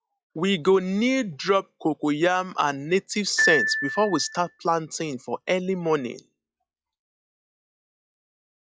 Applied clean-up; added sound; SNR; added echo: classical method log-MMSE.